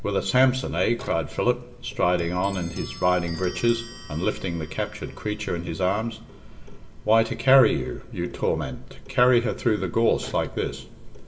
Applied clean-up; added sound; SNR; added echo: none; Clock; 20 dB; reverberation time 2.3 s.